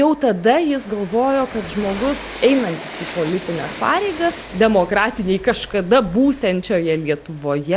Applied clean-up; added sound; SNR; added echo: none; Train; 15 dB; none.